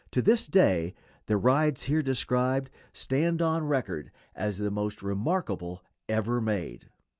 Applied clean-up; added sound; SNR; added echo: none; none; none; none.